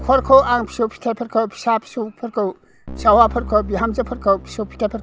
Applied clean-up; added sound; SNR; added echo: none; Keyboard (musical); 15 dB; none.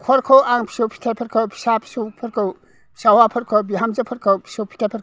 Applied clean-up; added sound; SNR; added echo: none; none; none; none.